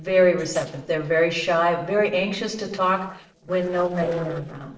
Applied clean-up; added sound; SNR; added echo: neural separator model SepFormer DNS4.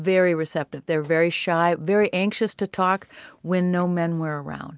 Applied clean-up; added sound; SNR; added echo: none; none; none; none.